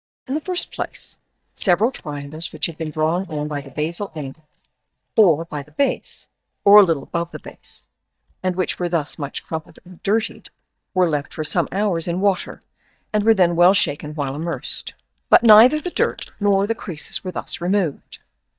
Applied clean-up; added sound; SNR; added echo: neural mask model DeepFilterNet 3.